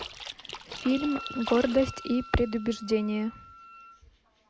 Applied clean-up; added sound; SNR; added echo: none; Wind instrument, woodwind instrument + Splash, splatter; 13 dB; none.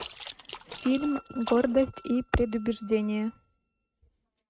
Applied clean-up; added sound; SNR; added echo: neural mask model RNNoise.